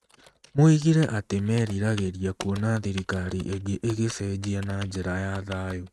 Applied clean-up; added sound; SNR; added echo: neural mask model RNNoise.